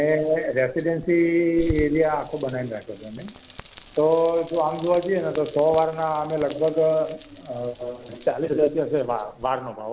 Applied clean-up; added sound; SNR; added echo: none; Rain; 13 dB; none.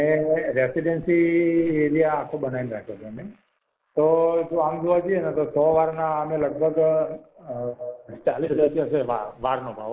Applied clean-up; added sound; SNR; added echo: neural mask model Resemble Enhance denoiser.